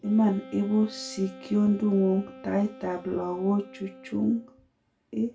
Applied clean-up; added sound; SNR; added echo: none; Wind instrument, woodwind instrument; 19 dB; reverberation time 0.2 s.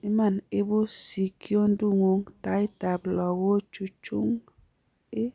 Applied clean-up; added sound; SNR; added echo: none; none; none; none.